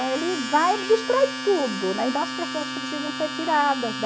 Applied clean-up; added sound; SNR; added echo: none; Domestic sounds, home sounds; 7 dB; none.